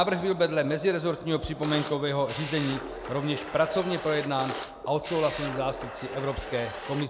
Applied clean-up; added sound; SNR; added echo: none; Camera; 10 dB; none.